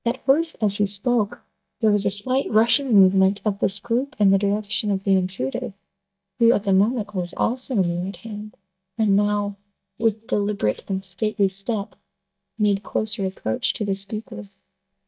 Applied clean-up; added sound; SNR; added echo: neural mask model DeepFilterNet 3.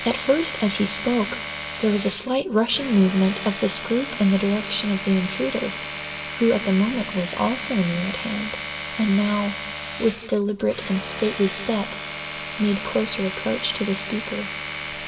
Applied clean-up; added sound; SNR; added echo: none; Domestic sounds, home sounds; 7 dB; reverberation time 1.6 s.